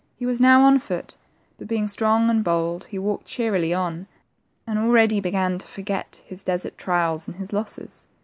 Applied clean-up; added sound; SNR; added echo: none; none; none; none.